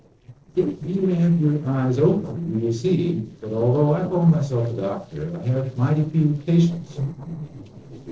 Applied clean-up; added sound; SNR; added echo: neural separator model SepFormer DNS4.